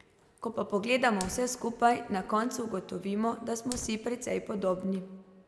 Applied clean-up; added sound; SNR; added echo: none; Fire; 19 dB; none.